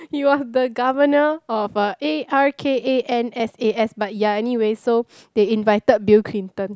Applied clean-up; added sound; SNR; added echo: none; none; none; none.